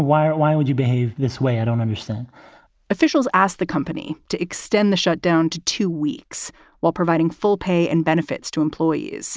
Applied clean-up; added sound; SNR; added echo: none; none; none; none.